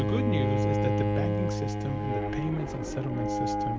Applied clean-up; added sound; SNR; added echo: none; Bowed string instrument; -5 dB; none.